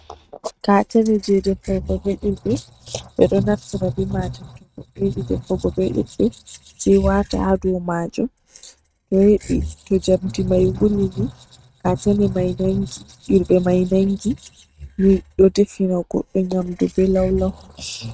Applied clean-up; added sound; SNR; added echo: neural mask model RNNoise.